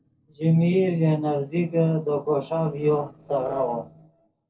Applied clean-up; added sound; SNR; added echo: neural separator model SepFormer DNS4.